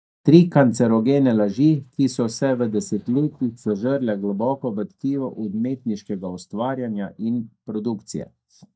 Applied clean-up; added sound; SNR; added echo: neural mask model DeepFilterNet 3.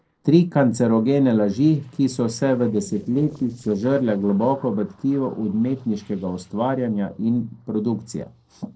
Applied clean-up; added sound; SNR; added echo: neural separator model SepFormer DNS4.